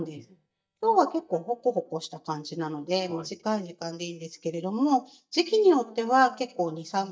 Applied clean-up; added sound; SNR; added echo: neural mask model DeepFilterNet 3.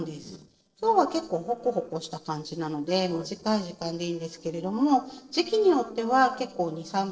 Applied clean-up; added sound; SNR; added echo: neural separator model SepFormer DNS4.